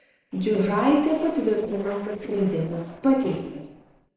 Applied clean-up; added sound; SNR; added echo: neural separator model SepFormer DNS4.